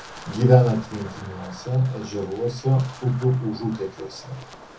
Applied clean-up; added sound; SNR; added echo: none; Wind; 19 dB; reverberation time 0.3 s.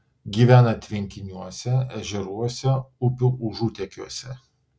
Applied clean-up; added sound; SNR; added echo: none; none; none; none.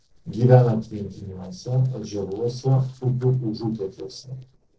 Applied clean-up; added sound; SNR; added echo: neural separator model SepFormer DNS4.